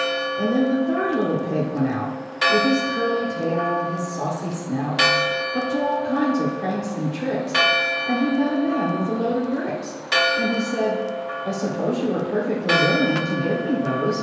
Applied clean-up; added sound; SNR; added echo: none; Church bell; 2 dB; reverberation time 1.2 s.